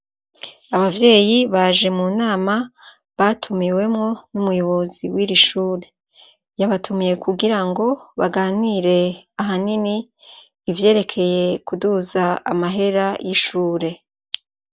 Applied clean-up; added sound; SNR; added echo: none; none; none; none.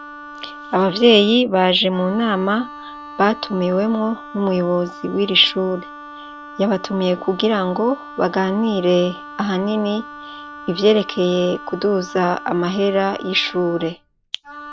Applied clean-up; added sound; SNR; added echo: none; Wind instrument, woodwind instrument; 16 dB; none.